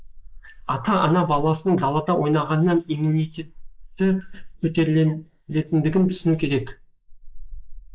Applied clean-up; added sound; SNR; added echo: neural mask model Resemble Enhance denoiser.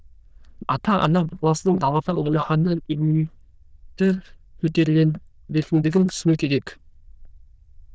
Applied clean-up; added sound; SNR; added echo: neural diffusion model UNIVERSE++.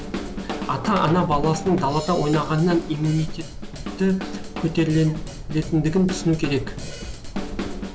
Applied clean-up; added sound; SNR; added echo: none; Bird + Drum / Drum kit; 8 dB; none.